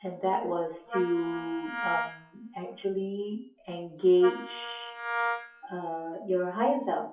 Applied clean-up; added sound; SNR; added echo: classical method WPE with log-MMSE.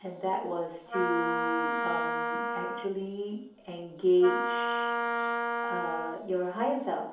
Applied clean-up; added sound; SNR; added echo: none; Wind instrument, woodwind instrument; 0 dB; reverberation time 2.8 s.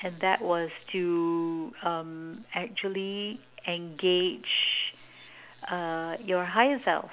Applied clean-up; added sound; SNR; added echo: none; none; none; none.